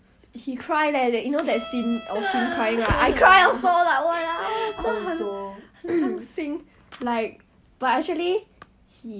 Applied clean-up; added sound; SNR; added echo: none; Bowed string instrument; 17 dB; none.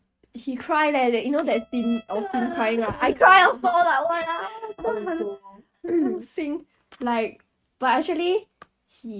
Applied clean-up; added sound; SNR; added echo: neural mask model RNNoise.